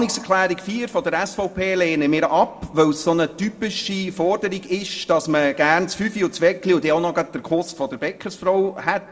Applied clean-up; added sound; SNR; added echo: none; none; none; reverberation time 0.7 s.